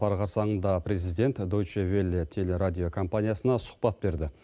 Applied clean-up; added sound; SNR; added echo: none; none; none; none.